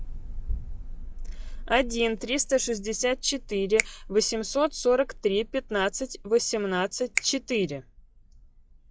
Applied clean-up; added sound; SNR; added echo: classical method log-MMSE.